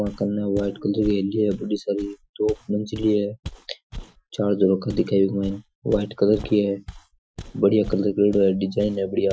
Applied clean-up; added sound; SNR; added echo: classical method Wiener filter.